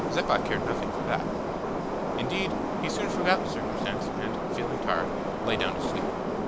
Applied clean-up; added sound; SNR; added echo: none; Subway, metro, underground; -3 dB; none.